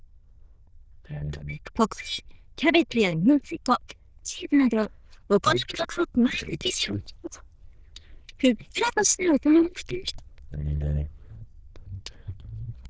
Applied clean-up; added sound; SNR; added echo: neural diffusion model UNIVERSE++.